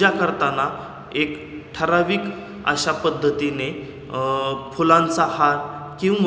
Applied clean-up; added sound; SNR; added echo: none; none; none; none.